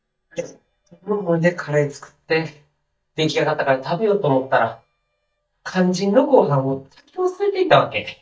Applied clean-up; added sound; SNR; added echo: neural mask model DeepFilterNet 3.